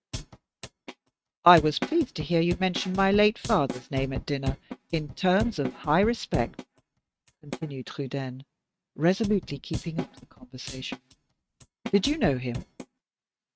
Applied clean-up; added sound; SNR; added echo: neural mask model RNNoise.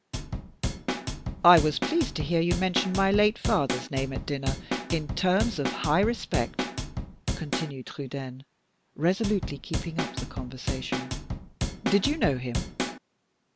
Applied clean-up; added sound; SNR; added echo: none; Drum / Drum kit; 4 dB; none.